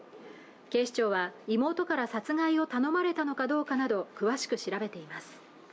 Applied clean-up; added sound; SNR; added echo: none; none; none; none.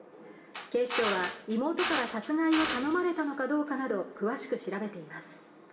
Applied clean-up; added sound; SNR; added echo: none; Drill; 4 dB; reverberation time 1.2 s.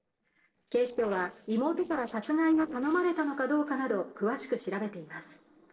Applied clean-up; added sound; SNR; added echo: neural separator model SepFormer DNS4.